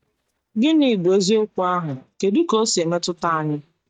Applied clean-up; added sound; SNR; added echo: neural mask model DeepFilterNet 3.